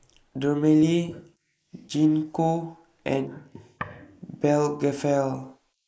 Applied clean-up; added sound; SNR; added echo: neural mask model Resemble Enhance denoiser.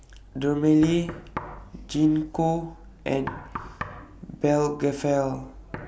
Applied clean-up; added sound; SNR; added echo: none; Knock; 16 dB; none.